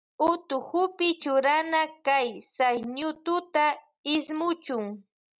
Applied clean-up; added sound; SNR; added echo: none; none; none; none.